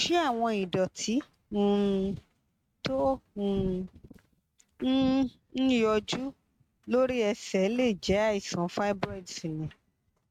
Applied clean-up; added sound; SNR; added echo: neural mask model RNNoise.